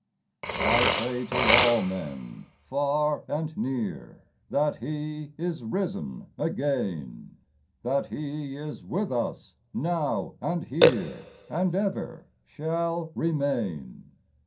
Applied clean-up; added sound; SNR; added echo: none; Burping, eructation; 3 dB; reverberation time 0.3 s.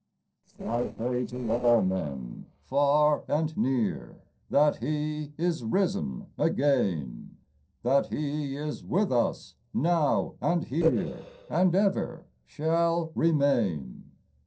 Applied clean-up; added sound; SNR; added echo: neural separator model SepFormer DNS4.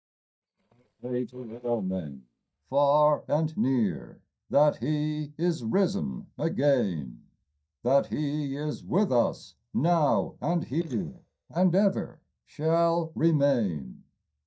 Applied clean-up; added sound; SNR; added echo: neural mask model DeepFilterNet 3.